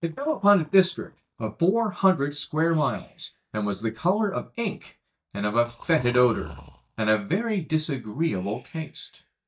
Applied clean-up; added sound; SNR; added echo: neural mask model DeepFilterNet 3.